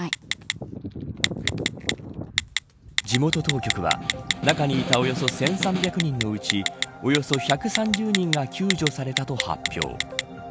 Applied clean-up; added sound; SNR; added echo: none; Telephone + Snare drum; 3 dB; none.